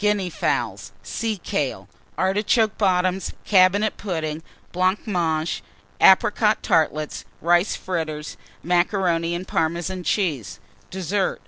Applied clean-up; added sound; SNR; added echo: none; none; none; none.